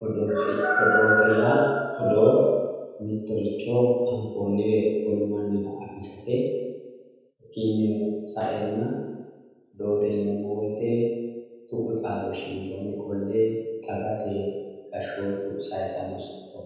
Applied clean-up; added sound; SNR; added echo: none; none; none; reverberation time 1.2 s.